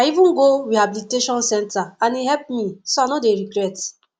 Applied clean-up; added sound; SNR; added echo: none; none; none; none.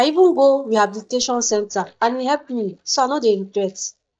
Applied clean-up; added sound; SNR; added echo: neural mask model DeepFilterNet 3.